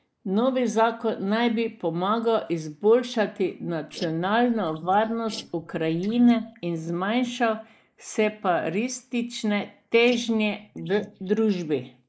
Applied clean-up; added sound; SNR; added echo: neural mask model Resemble Enhance denoiser.